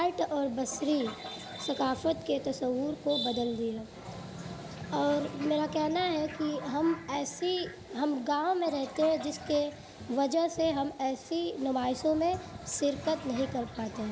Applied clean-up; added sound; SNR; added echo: none; Toilet flush; 18 dB; none.